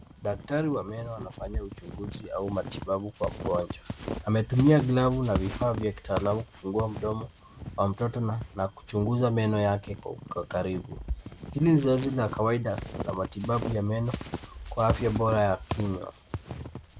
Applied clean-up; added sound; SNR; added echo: none; Squeak / Walk, footsteps; 10 dB; none.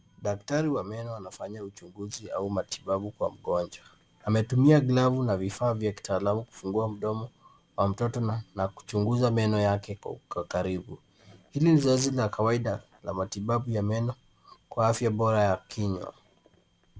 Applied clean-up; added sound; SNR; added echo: none; none; none; none.